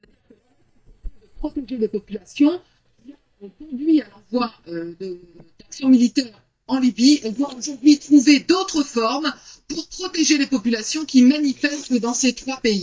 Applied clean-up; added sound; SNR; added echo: neural mask model DeepFilterNet 3.